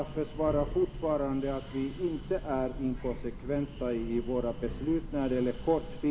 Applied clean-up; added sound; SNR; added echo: none; Breathing; 8 dB; none.